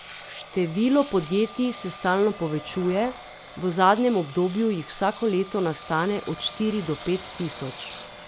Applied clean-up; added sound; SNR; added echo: none; Engine; 13 dB; none.